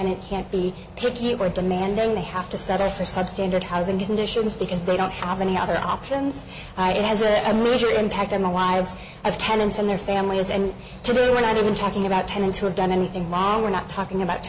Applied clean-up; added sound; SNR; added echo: none; none; none; none.